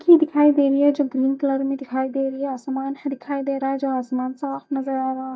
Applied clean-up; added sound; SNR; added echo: neural mask model DeepFilterNet 3.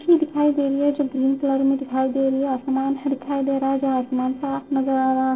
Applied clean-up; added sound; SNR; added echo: neural separator model SepFormer DNS4.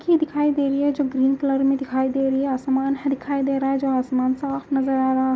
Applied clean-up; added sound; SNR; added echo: none; none; none; none.